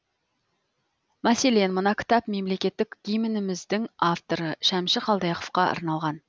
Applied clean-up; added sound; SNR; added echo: none; none; none; none.